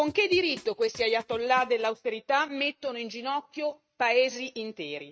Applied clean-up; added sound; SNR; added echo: neural mask model RNNoise.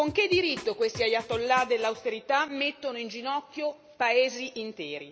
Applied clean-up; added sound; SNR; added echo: none; Drum; 16 dB; none.